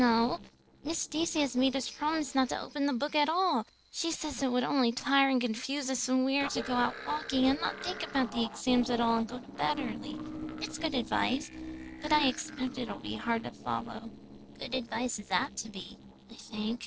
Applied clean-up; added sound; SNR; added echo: neural separator model SepFormer DNS4.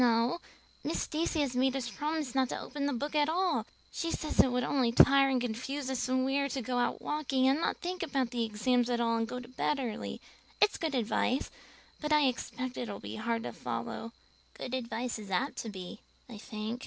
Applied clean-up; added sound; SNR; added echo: none; none; none; none.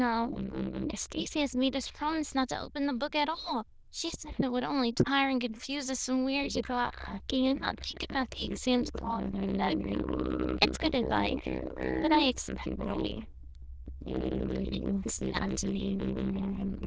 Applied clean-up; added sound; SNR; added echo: neural diffusion model UNIVERSE++.